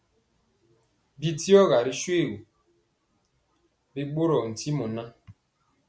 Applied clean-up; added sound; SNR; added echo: none; none; none; none.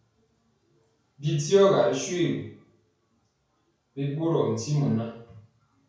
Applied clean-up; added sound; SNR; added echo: none; none; none; reverberation time 0.5 s.